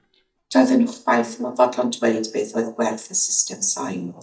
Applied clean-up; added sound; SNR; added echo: neural mask model DeepFilterNet 3.